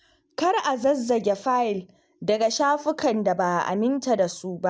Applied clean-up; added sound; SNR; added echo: none; none; none; none.